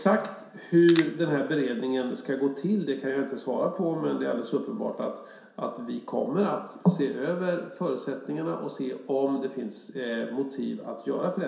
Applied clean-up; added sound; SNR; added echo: none; Crackle; 11 dB; reverberation time 0.7 s.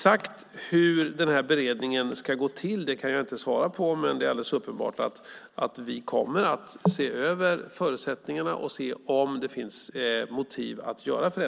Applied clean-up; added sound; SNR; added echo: none; none; none; none.